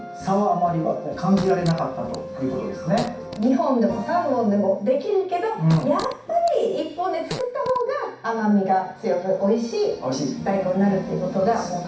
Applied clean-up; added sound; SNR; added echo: none; Fart; 16 dB; reverberation time 0.6 s.